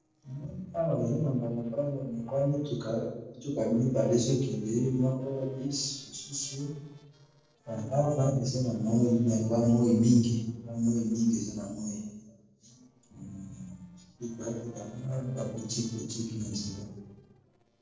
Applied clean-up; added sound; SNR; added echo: neural separator model SepFormer DNS4.